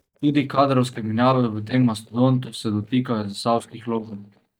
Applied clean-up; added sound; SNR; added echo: neural mask model DeepFilterNet 3.